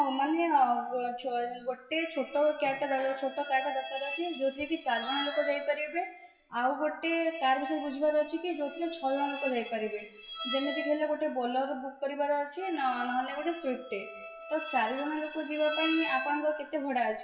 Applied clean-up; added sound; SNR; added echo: classical method WPE with log-MMSE.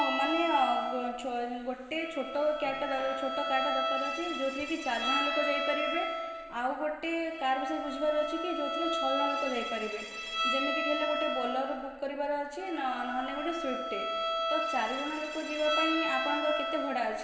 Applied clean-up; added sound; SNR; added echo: none; Bowed string instrument; 2 dB; reverberation time 2.9 s.